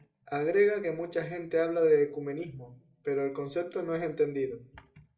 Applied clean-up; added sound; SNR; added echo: none; none; none; reverberation time 0.4 s.